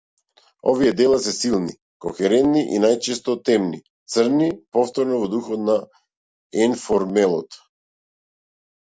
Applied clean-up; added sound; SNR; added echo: none; none; none; none.